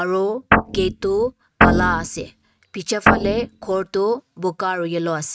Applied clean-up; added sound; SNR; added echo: neural mask model RNNoise.